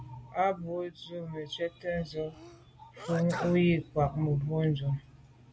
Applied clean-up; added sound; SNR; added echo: none; Sneeze; 13 dB; none.